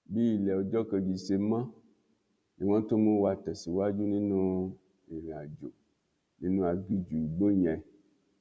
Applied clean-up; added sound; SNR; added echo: none; none; none; none.